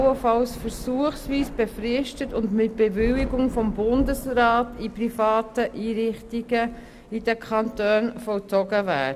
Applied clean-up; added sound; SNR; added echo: none; Thunder / Rain; 13 dB; none.